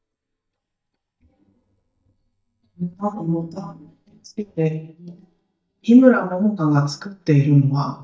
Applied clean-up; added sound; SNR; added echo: neural mask model DeepFilterNet 3.